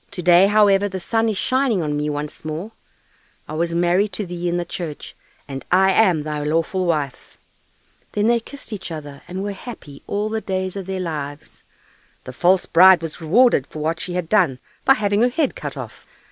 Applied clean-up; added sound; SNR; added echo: none; none; none; none.